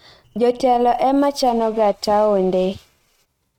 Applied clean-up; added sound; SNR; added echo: neural mask model RNNoise.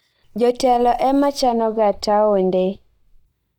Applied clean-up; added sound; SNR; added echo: neural mask model DeepFilterNet 3.